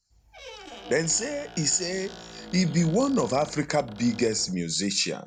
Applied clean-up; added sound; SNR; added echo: none; Squeak; 17 dB; none.